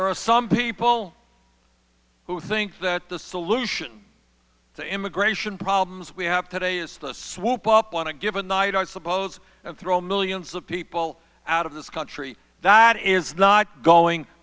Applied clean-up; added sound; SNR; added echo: none; none; none; none.